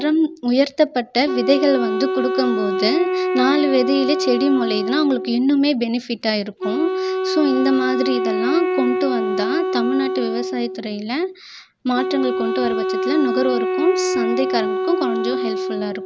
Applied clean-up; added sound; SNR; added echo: none; Wind instrument, woodwind instrument; 2 dB; none.